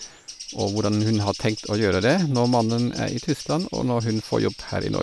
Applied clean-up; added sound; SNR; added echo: none; Bird; 14 dB; none.